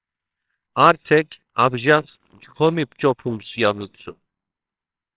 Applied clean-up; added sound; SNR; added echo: neural separator model SepFormer WHAMR!.